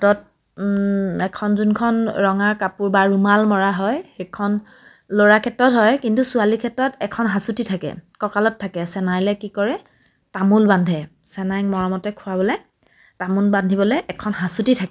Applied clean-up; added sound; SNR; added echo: none; none; none; none.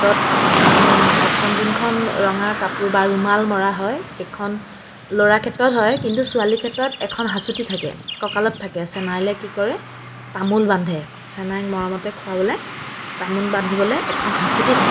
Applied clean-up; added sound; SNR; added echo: none; Car passing by / Traffic noise, roadway noise; 2 dB; reverberation time 0.5 s.